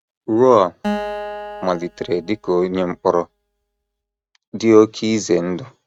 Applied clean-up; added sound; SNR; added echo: neural mask model RNNoise.